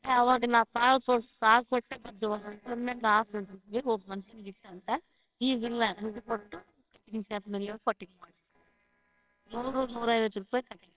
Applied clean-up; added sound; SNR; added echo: neural separator model SepFormer WHAMR!.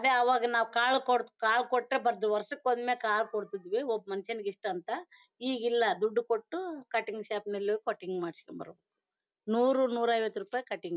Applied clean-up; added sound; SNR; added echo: none; none; none; none.